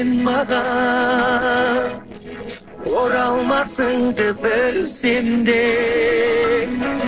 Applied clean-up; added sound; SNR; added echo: neural separator model SepFormer DNS4.